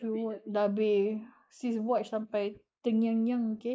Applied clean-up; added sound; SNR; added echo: neural mask model Resemble Enhance denoiser.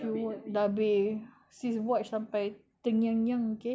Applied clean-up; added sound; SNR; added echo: none; none; none; none.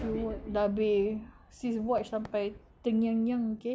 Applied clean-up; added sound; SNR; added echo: none; Cheering / Fireworks; 18 dB; none.